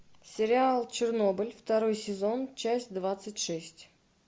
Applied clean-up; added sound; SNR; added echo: none; none; none; none.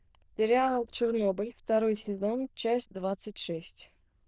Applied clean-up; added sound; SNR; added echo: neural diffusion model UNIVERSE++.